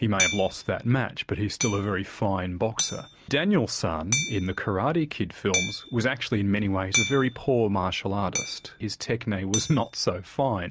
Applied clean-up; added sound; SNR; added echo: none; Hammer; 8 dB; none.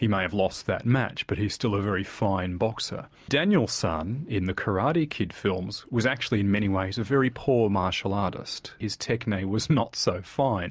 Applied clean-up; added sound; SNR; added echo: none; none; none; none.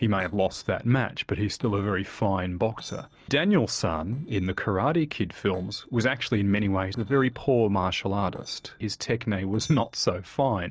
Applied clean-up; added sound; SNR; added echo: neural separator model SepFormer DNS4.